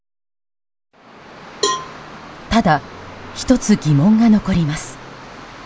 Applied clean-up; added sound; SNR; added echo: none; Cowbell; 9 dB; none.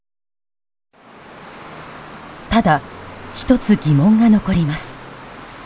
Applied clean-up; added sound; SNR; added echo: none; none; none; none.